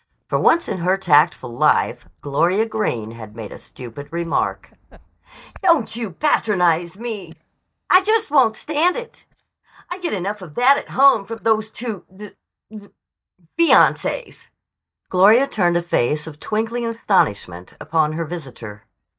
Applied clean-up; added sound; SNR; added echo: neural mask model DeepFilterNet 3.